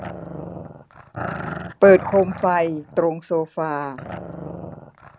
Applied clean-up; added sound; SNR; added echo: none; Growling; 12 dB; none.